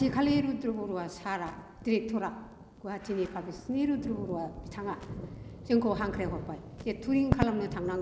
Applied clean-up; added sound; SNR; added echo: none; Crackle + Thunder; 8 dB; none.